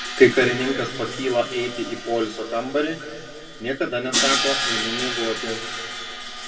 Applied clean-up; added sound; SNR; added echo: none; Crash cymbal; 5 dB; reverberation time 2.4 s.